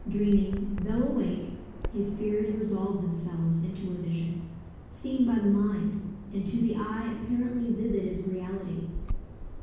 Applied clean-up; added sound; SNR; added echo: none; Bird vocalization, bird call, bird song; 10 dB; reverberation time 1.2 s.